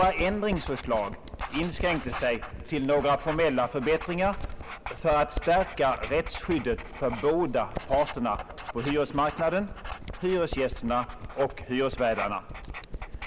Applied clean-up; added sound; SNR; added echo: none; Writing; 9 dB; none.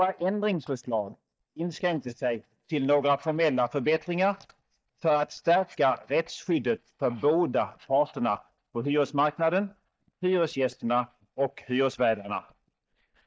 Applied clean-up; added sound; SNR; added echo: neural mask model DeepFilterNet 3.